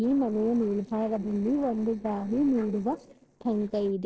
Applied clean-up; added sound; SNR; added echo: neural separator model SepFormer DNS4.